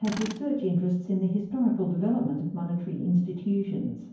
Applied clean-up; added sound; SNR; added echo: none; Tools; 20 dB; reverberation time 0.9 s.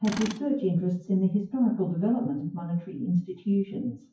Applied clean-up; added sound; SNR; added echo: classical method WPE with log-MMSE.